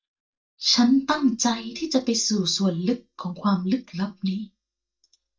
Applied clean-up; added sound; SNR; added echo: neural mask model DeepFilterNet 3.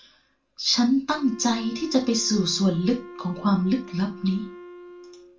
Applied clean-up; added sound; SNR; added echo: none; Wind instrument, woodwind instrument; 17 dB; reverberation time 0.3 s.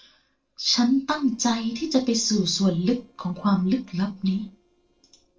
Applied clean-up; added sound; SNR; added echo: neural separator model SepFormer DNS4.